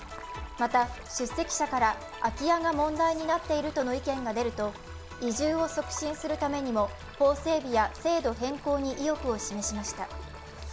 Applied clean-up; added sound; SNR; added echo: none; Stream; 18 dB; none.